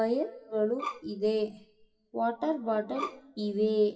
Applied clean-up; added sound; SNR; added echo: classical method WPE with log-MMSE.